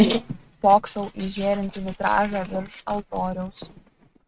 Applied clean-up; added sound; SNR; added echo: neural mask model RNNoise.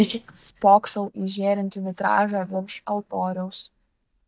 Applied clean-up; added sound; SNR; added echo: neural mask model DeepFilterNet 3.